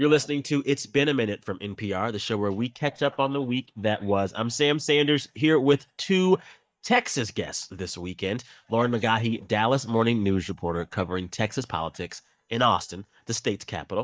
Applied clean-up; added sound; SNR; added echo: neural mask model DeepFilterNet 3.